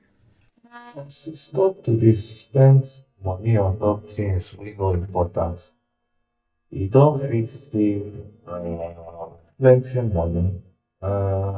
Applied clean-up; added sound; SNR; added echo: neural mask model DeepFilterNet 3.